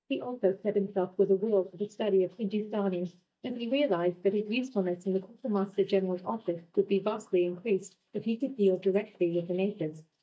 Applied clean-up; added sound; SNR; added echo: neural mask model DeepFilterNet 3.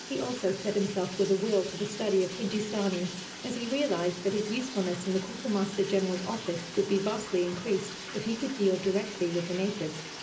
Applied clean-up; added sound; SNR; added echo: none; Bathtub (filling or washing); 11 dB; reverberation time 0.5 s.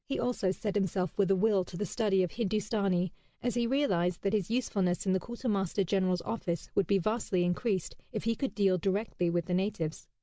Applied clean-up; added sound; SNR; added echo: none; none; none; none.